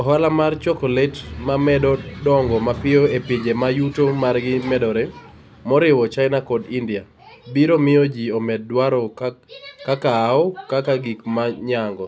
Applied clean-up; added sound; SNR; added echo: none; none; none; none.